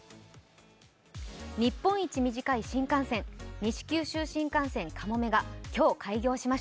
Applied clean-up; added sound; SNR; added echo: none; none; none; none.